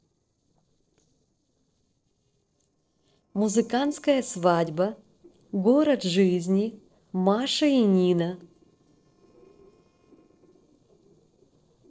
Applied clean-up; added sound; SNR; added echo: neural separator model SepFormer DNS4.